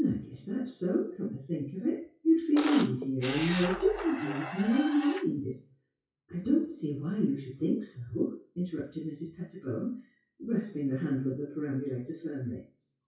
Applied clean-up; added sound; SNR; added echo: classical method WPE with log-MMSE.